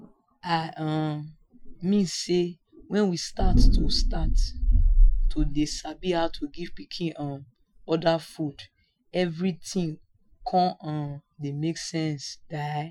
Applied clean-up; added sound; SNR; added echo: classical method Wiener filter.